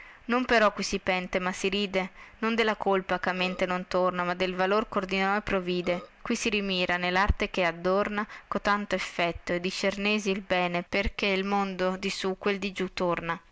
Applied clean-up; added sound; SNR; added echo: none; Burping, eructation; 17 dB; none.